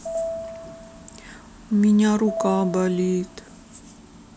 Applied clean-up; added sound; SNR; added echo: none; Piano; 10 dB; none.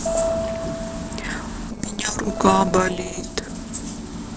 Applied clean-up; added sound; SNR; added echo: neural separator model SepFormer DNS4.